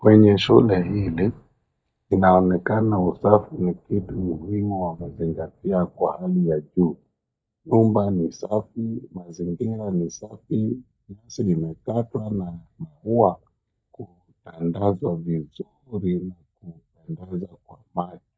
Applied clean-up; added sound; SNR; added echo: neural mask model DeepFilterNet 3.